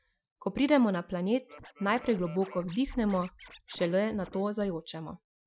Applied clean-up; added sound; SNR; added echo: classical method Wiener filter.